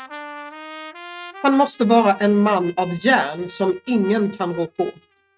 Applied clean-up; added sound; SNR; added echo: neural mask model RNNoise.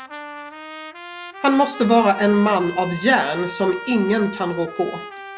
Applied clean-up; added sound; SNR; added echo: none; Trumpet; 13 dB; none.